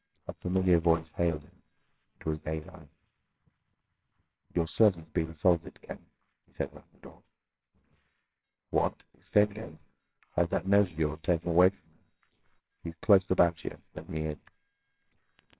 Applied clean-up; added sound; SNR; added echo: neural separator model SepFormer WHAMR!.